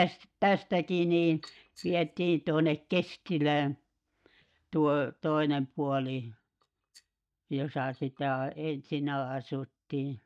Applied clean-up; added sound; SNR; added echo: neural mask model DeepFilterNet 3.